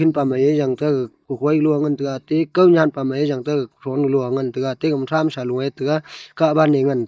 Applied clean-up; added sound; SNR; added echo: neural mask model DeepFilterNet 3.